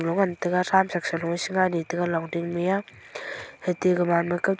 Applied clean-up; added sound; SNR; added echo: none; none; none; none.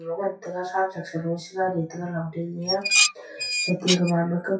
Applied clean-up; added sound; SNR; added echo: classical method WPE with log-MMSE.